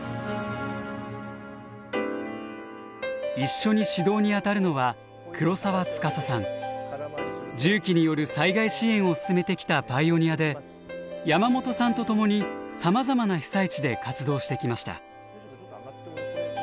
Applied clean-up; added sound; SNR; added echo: none; none; none; none.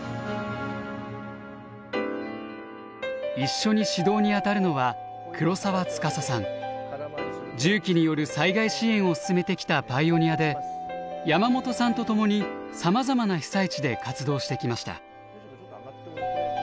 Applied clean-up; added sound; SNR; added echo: none; Keyboard (musical); 13 dB; none.